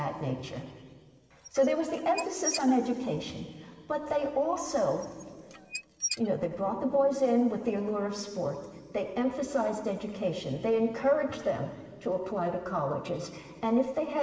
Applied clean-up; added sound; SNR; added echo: none; Squeak / Dishes, pots, and pans; 10 dB; reverberation time 2.4 s.